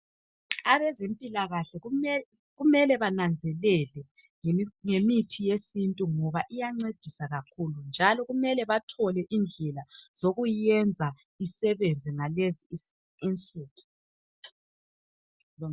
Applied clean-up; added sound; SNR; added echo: none; none; none; none.